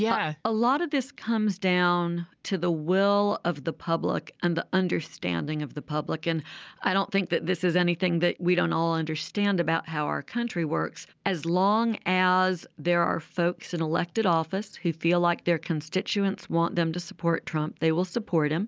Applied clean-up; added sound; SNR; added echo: none; none; none; none.